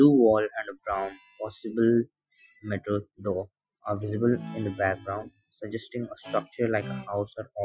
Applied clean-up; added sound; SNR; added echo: classical method Wiener filter.